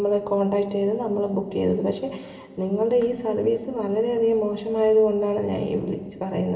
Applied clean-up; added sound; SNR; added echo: none; none; none; reverberation time 2.5 s.